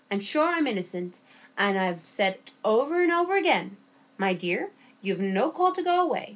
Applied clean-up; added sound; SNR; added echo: none; none; none; none.